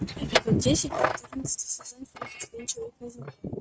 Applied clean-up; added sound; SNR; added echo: neural mask model RNNoise.